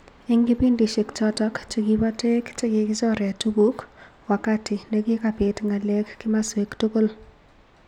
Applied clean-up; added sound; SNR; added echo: none; none; none; none.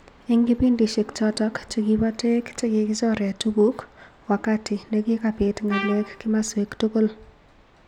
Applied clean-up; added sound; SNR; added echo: none; Trumpet; 11 dB; none.